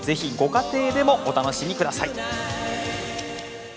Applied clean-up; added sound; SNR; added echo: none; none; none; none.